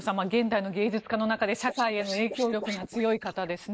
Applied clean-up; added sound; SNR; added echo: neural mask model Resemble Enhance denoiser.